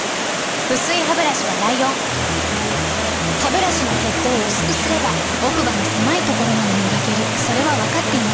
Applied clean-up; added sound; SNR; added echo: none; Water; 0 dB; none.